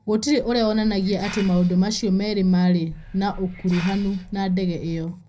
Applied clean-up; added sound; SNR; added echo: none; Hiss; 16 dB; reverberation time 0.4 s.